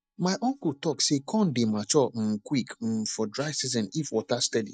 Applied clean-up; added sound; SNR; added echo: neural mask model DeepFilterNet 3.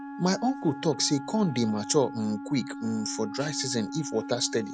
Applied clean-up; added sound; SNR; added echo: none; Wind instrument, woodwind instrument; 10 dB; none.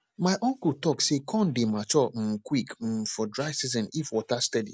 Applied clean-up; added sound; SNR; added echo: none; none; none; none.